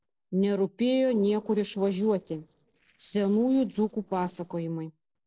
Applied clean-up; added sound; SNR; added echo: neural separator model SepFormer DNS4.